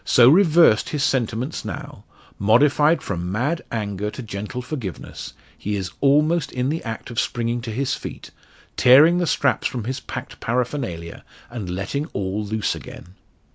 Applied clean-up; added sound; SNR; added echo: none; none; none; none.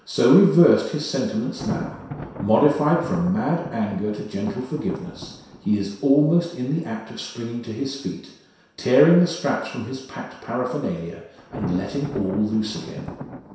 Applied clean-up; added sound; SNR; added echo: none; Thunder; 16 dB; reverberation time 0.7 s.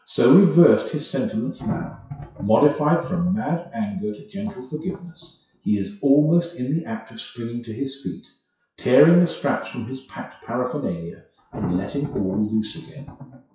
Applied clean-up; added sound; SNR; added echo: classical method WPE with log-MMSE.